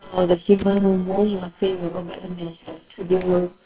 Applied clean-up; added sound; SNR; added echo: neural separator model SepFormer WHAMR!.